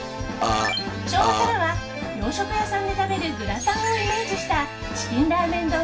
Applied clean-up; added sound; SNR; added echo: none; Burping, eructation; -1 dB; reverberation time 0.2 s.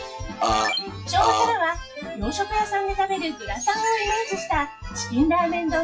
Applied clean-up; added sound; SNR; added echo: classical method WPE with log-MMSE.